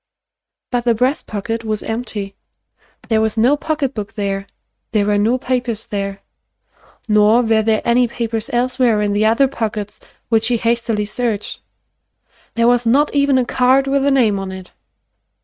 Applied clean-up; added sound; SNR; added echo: neural mask model RNNoise.